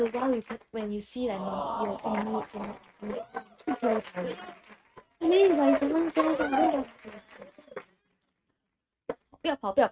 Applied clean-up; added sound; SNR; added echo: neural mask model RNNoise.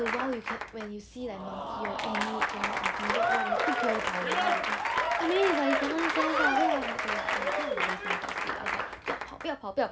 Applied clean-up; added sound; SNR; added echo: none; Applause / Crowd; -4 dB; none.